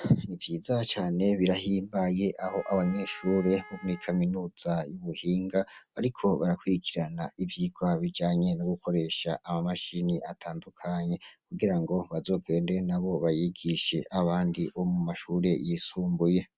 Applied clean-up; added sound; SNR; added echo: none; Wind instrument, woodwind instrument; 19 dB; none.